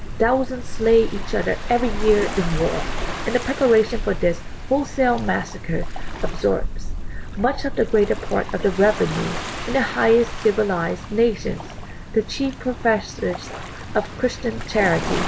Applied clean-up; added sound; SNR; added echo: none; Waves, surf; 6 dB; none.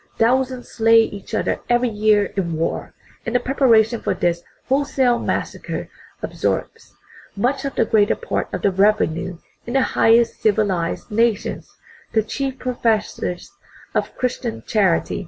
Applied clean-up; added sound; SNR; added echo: none; none; none; none.